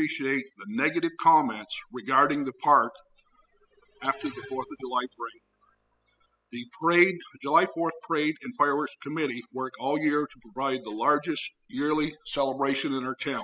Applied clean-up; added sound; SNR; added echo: classical method spectral subtraction.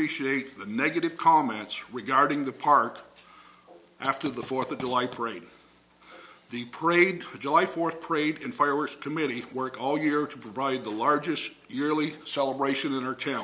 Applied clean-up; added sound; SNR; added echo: none; none; none; none.